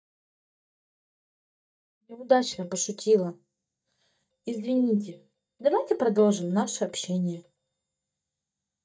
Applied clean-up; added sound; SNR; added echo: neural mask model DeepFilterNet 3.